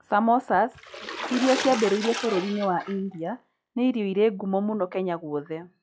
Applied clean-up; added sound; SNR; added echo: classical method log-MMSE.